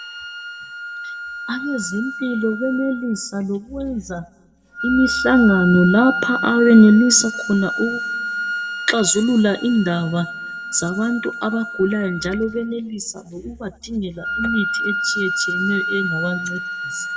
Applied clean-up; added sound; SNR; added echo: none; Wind instrument, woodwind instrument; 7 dB; reverberation time 0.7 s.